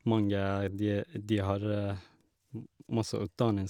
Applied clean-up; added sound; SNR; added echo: none; none; none; none.